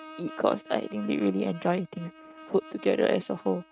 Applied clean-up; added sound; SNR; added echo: neural mask model RNNoise.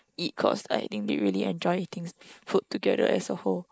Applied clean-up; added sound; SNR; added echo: neural mask model Resemble Enhance denoiser.